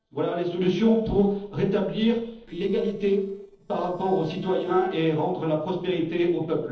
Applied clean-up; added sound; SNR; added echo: neural separator model SepFormer DNS4.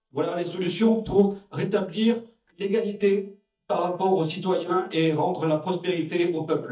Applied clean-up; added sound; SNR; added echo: neural mask model DeepFilterNet 3.